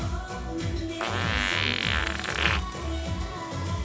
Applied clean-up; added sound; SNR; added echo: none; Fart; 0 dB; reverberation time 0.7 s.